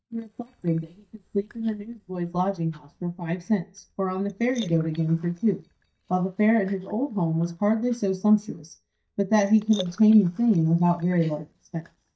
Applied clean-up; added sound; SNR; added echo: neural mask model DeepFilterNet 3.